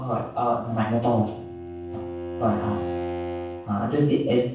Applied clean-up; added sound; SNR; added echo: none; Bowed string instrument; 8 dB; reverberation time 0.7 s.